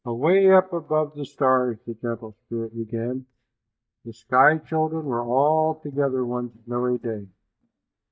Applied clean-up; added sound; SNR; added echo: neural mask model DeepFilterNet 3.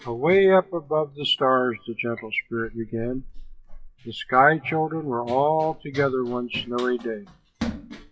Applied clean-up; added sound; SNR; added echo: classical method WPE with log-MMSE.